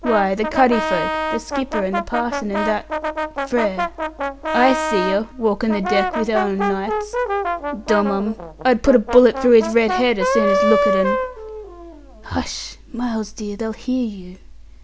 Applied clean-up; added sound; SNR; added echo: none; Brass instrument; 4 dB; none.